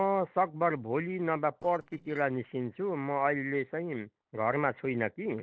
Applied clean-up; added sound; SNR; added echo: neural separator model SepFormer DNS4.